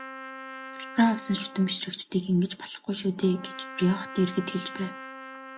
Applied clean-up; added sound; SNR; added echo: none; Trumpet; 14 dB; none.